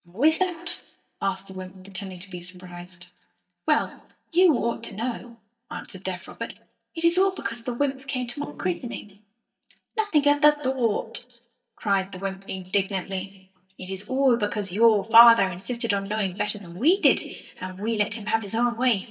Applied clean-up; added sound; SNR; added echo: neural mask model DeepFilterNet 3.